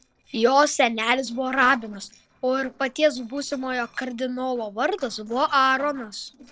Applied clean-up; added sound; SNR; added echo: neural separator model SepFormer DNS4.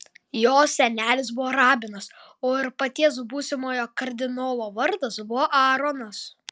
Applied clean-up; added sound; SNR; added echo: none; none; none; none.